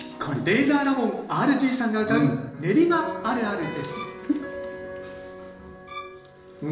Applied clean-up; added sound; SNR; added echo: none; Bowed string instrument; 16 dB; reverberation time 1.0 s.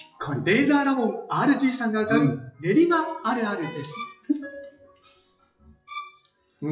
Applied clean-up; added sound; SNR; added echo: classical method WPE with log-MMSE.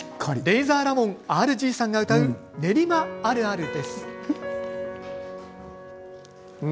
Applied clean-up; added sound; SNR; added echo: none; none; none; none.